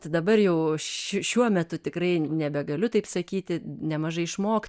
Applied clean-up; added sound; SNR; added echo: neural mask model DeepFilterNet 3.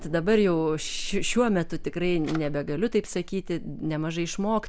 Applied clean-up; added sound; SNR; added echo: none; Drawer open or close; 15 dB; none.